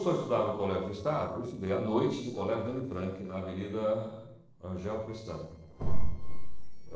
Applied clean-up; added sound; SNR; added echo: neural separator model SepFormer DNS4.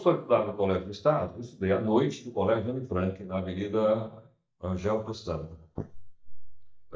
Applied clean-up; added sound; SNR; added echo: neural mask model DeepFilterNet 3.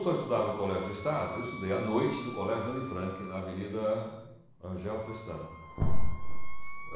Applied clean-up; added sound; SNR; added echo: none; Wind instrument, woodwind instrument; 19 dB; reverberation time 0.9 s.